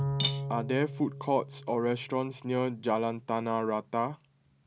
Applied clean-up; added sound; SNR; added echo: none; Cutlery, silverware / Dishes, pots, and pans + Bowed string instrument; 6 dB; none.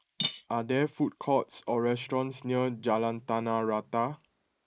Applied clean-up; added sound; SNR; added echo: neural mask model Resemble Enhance denoiser.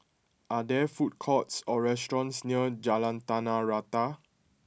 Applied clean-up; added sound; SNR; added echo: none; none; none; none.